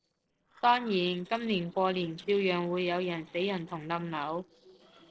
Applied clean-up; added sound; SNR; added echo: neural separator model SepFormer DNS4.